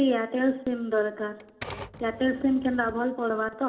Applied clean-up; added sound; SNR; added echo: none; Typewriter; 17 dB; reverberation time 1.5 s.